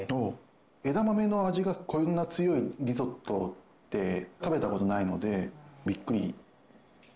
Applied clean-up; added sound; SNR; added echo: none; none; none; none.